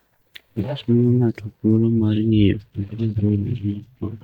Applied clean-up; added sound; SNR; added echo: neural mask model DeepFilterNet 3.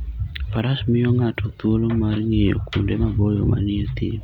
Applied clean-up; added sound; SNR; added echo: none; none; none; none.